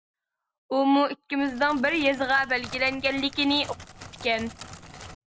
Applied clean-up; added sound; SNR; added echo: none; Crackle; 17 dB; none.